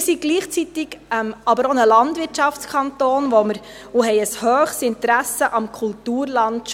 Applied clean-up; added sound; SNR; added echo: none; none; none; none.